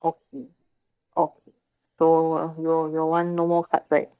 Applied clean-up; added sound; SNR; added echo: neural mask model DeepFilterNet 3.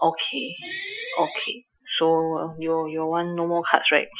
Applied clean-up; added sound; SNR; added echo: classical method Wiener filter.